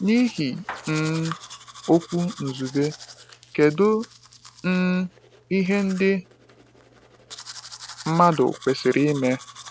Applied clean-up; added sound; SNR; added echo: none; Domestic sounds, home sounds; 17 dB; none.